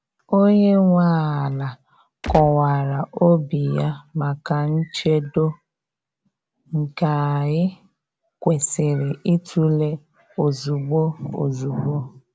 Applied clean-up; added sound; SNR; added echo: none; Gunshot, gunfire; 7 dB; none.